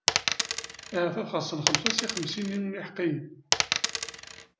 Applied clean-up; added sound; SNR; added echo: none; Coin (dropping); -4 dB; none.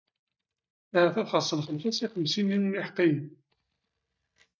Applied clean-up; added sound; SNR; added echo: neural mask model DeepFilterNet 3.